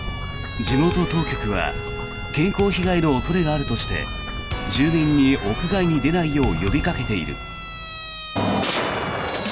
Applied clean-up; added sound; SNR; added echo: none; Siren; 11 dB; none.